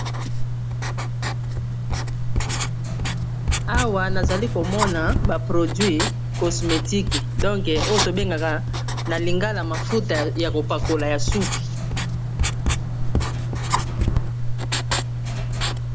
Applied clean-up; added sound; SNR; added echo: none; Writing; -4 dB; none.